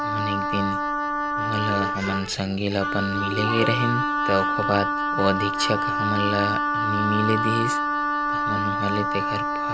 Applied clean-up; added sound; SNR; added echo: none; Wind instrument, woodwind instrument; -2 dB; none.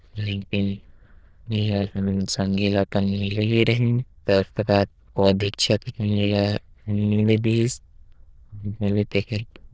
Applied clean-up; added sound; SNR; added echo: neural diffusion model UNIVERSE++.